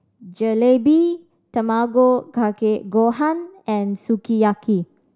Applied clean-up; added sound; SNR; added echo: none; none; none; none.